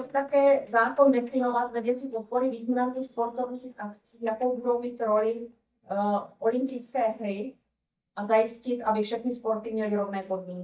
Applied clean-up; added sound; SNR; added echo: neural mask model DeepFilterNet 3.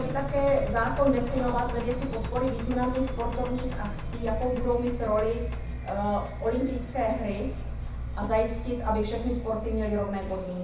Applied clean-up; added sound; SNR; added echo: none; Engine; 4 dB; reverberation time 0.7 s.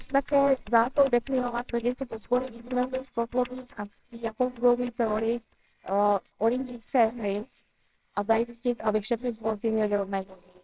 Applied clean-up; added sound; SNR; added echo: neural separator model SepFormer WHAMR!.